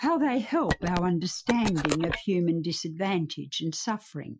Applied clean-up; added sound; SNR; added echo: classical method Wiener filter.